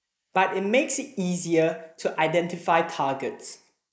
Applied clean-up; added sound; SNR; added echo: neural mask model Resemble Enhance denoiser.